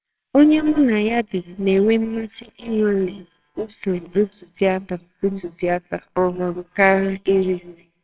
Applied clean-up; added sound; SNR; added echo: neural separator model SepFormer WHAMR!.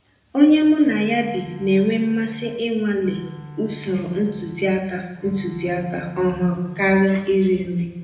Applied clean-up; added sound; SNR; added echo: none; Bowed string instrument; 18 dB; reverberation time 0.9 s.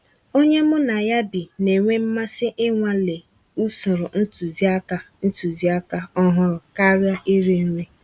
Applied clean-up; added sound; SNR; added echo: none; none; none; none.